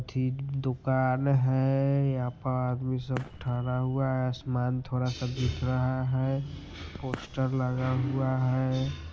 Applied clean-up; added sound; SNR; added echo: none; Fireworks; 18 dB; none.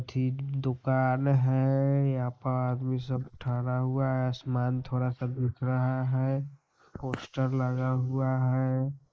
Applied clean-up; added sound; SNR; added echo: neural mask model Resemble Enhance denoiser.